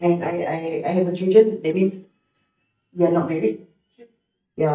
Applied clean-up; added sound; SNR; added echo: neural mask model DeepFilterNet 3.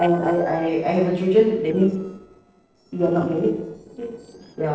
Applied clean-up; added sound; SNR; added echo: neural separator model SepFormer DNS4.